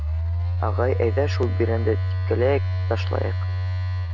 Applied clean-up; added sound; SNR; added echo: none; Telephone; -3 dB; none.